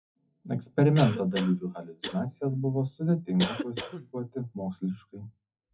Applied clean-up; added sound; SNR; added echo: classical method WPE with log-MMSE.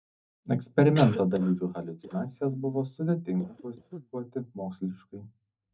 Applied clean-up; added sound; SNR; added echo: neural mask model DeepFilterNet 3.